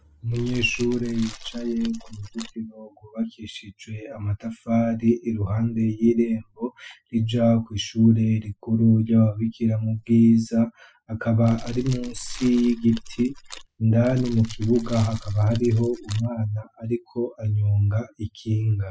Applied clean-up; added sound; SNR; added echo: classical method spectral subtraction.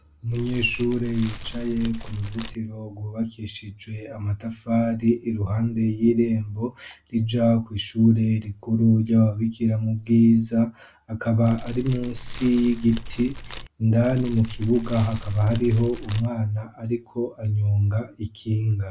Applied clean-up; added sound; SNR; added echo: none; Fire; 11 dB; none.